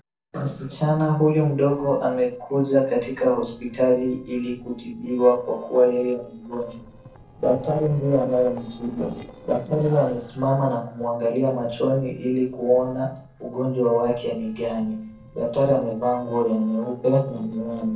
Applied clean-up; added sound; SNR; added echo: neural separator model SepFormer DNS4.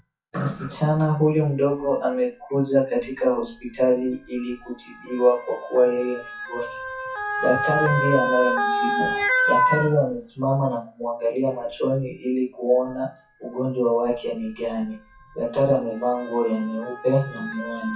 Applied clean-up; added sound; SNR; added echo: classical method WPE with log-MMSE.